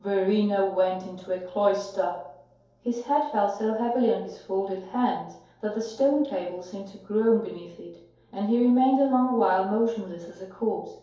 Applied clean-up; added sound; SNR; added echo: none; none; none; reverberation time 2.4 s.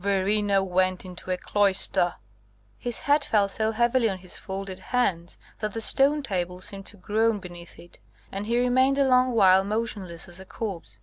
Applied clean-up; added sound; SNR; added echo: none; none; none; none.